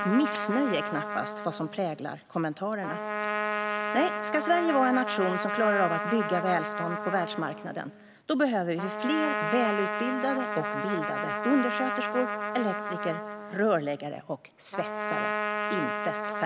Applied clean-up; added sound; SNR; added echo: none; Trumpet; 3 dB; none.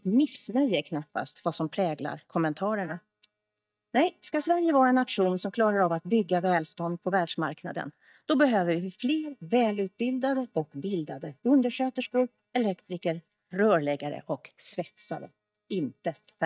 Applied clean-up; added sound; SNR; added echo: neural mask model DeepFilterNet 3.